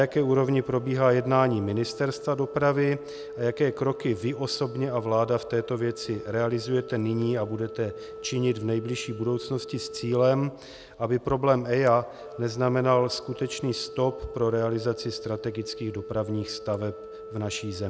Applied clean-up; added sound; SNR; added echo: none; Organ; 14 dB; none.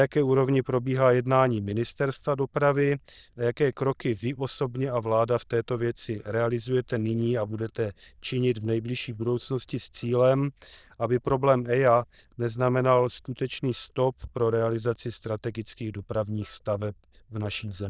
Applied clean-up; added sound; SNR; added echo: neural diffusion model UNIVERSE++.